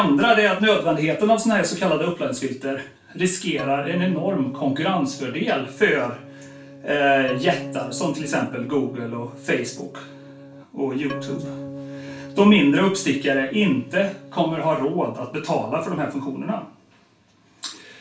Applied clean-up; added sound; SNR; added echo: none; Organ; 13 dB; reverberation time 0.3 s.